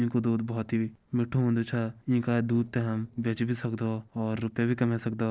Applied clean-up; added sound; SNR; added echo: neural separator model SepFormer DNS4.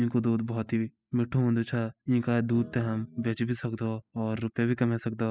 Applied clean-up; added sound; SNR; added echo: classical method spectral subtraction.